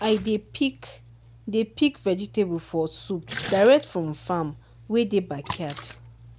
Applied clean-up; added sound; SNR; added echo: none; Splash, splatter; 15 dB; none.